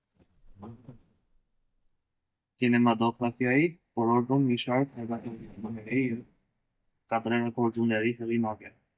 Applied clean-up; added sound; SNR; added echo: neural mask model DeepFilterNet 3.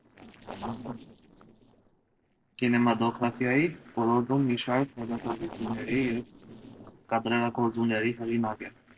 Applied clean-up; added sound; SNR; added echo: neural separator model SepFormer DNS4.